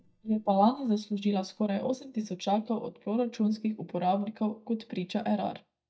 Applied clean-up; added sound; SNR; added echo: neural mask model DeepFilterNet 3.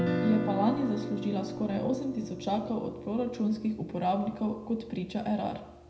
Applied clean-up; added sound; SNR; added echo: none; Guitar; 6 dB; reverberation time 0.8 s.